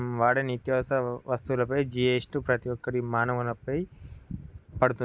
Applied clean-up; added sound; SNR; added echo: none; none; none; none.